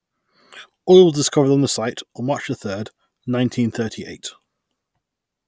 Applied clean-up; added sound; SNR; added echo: none; none; none; none.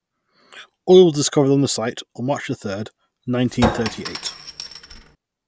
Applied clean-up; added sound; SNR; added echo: none; Chink, clink; 7 dB; none.